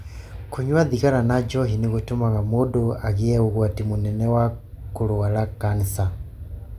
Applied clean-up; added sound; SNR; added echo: none; none; none; none.